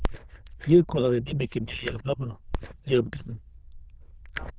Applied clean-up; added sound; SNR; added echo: neural diffusion model UNIVERSE++.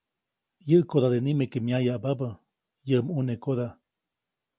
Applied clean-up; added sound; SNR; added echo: none; none; none; none.